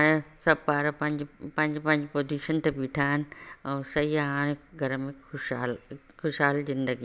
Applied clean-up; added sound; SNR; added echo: none; none; none; none.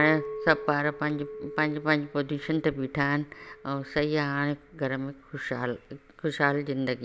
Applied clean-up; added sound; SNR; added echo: none; Chink, clink; 15 dB; none.